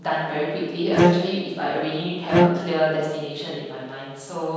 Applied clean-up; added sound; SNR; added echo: none; Bowed string instrument; -3 dB; reverberation time 1.2 s.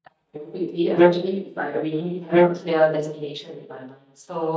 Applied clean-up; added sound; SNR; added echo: neural mask model DeepFilterNet 3.